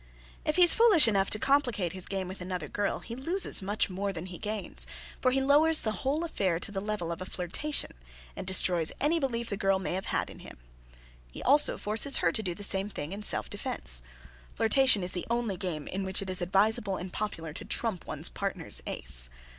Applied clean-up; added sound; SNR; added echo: none; none; none; none.